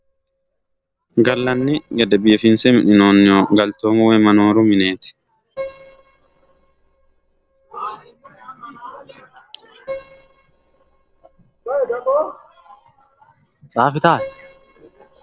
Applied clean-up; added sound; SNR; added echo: neural separator model SepFormer DNS4.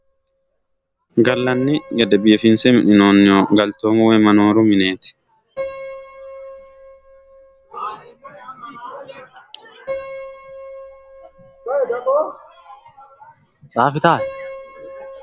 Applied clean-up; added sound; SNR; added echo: none; Piano; 17 dB; none.